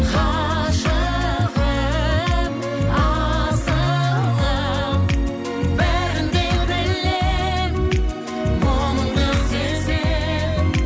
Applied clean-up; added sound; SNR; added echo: none; none; none; none.